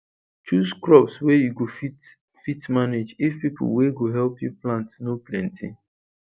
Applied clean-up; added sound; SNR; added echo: none; none; none; none.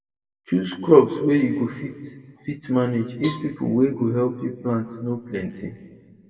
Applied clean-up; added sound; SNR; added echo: none; Cowbell; 20 dB; reverberation time 1.5 s.